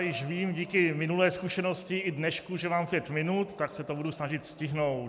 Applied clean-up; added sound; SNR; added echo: none; none; none; none.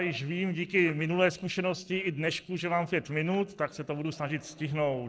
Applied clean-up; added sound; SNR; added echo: neural separator model SepFormer DNS4.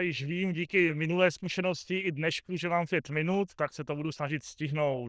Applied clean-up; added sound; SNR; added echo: neural diffusion model UNIVERSE++.